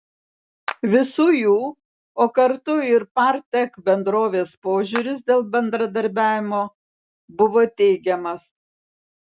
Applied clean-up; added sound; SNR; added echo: none; Clapping; 17 dB; none.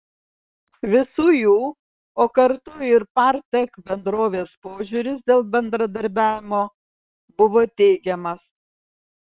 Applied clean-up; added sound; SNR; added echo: neural separator model SepFormer WHAM!.